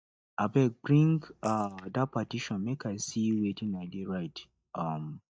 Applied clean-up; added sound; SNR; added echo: neural mask model DeepFilterNet 3.